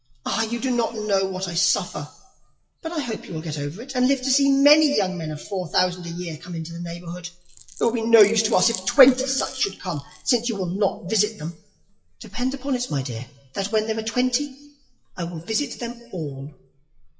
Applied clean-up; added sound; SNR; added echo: classical method WPE with log-MMSE.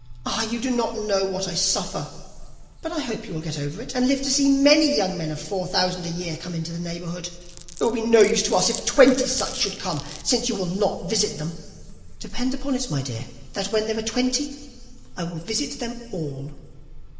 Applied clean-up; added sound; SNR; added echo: none; Glass; 15 dB; reverberation time 2.0 s.